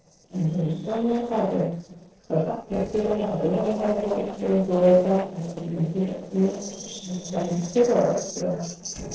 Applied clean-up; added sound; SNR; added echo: neural separator model SepFormer DNS4.